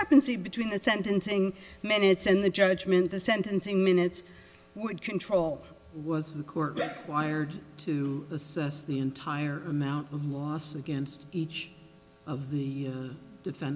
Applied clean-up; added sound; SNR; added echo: none; none; none; none.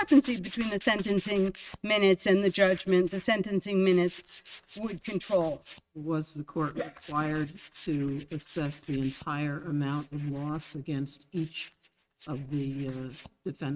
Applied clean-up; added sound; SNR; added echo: neural mask model RNNoise.